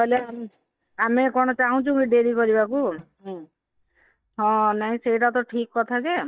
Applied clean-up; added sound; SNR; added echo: neural mask model DeepFilterNet 3.